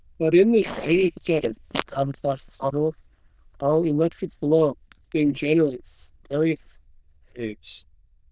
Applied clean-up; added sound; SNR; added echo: neural diffusion model UNIVERSE++.